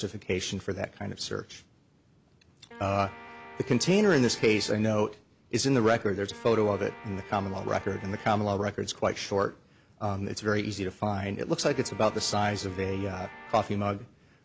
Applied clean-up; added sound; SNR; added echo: none; Guitar; 17 dB; none.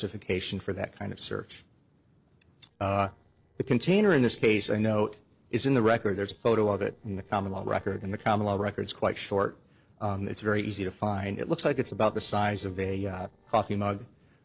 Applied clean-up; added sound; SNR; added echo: neural separator model SepFormer DNS4.